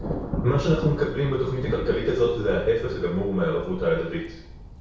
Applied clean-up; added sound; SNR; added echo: none; Thunder; 9 dB; reverberation time 0.6 s.